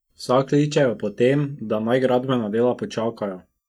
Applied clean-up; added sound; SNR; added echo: neural mask model DeepFilterNet 3.